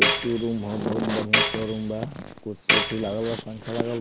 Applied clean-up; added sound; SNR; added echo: none; Tambourine; -1 dB; none.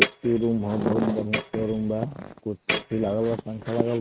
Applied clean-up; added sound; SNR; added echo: neural mask model RNNoise.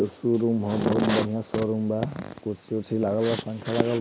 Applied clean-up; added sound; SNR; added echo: none; none; none; none.